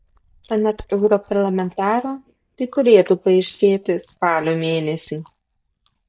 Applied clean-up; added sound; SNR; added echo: neural mask model DeepFilterNet 3.